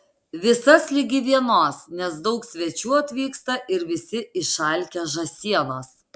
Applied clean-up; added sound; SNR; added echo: none; none; none; none.